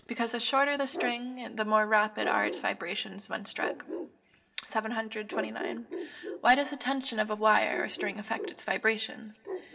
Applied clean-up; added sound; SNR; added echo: none; Bark; 11 dB; reverberation time 0.4 s.